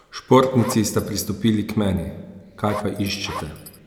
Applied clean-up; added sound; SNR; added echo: none; Zipper (clothing); 13 dB; none.